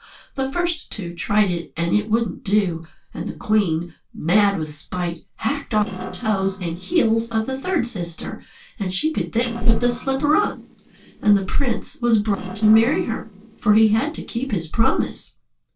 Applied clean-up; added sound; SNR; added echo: neural separator model SepFormer DNS4.